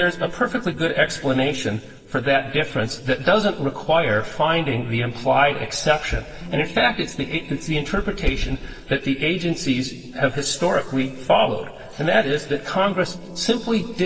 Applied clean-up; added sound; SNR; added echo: neural separator model SepFormer DNS4.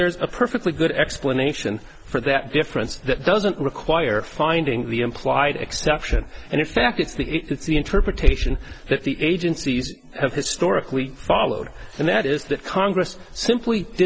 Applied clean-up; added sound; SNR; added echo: none; none; none; none.